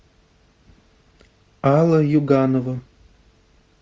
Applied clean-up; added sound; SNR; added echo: none; none; none; none.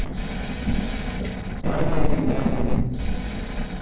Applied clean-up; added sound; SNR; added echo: neural separator model SepFormer DNS4.